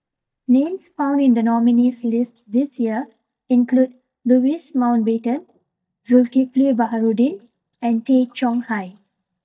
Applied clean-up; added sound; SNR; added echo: neural mask model DeepFilterNet 3.